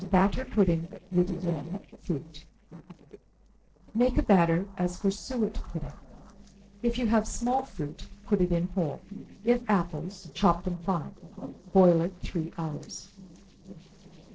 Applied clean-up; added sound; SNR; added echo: neural separator model SepFormer DNS4.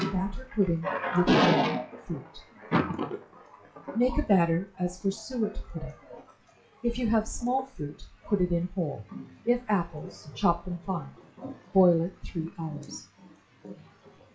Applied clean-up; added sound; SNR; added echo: classical method WPE with log-MMSE.